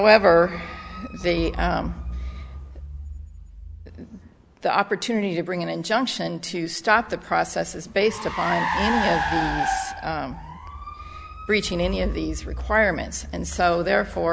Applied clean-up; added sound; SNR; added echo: none; Car; 7 dB; none.